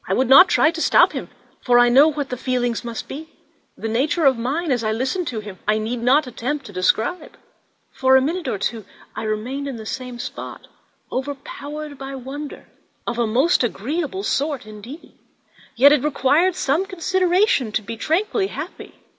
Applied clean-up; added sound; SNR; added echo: none; none; none; none.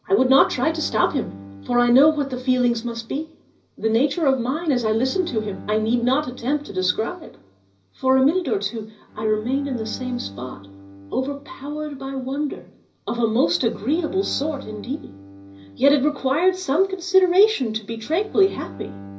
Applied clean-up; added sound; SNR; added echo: none; Bowed string instrument; 18 dB; reverberation time 0.5 s.